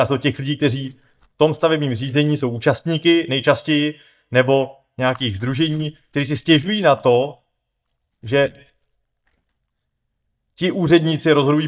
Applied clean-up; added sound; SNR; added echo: neural mask model DeepFilterNet 3.